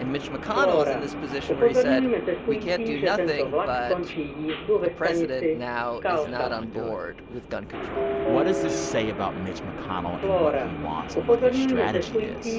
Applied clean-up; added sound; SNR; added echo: none; Subway, metro, underground; -5 dB; none.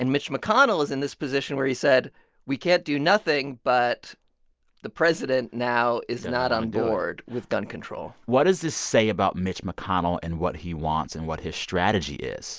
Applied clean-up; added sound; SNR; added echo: none; none; none; none.